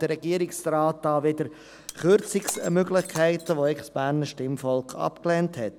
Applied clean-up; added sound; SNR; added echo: none; Shatter; 19 dB; none.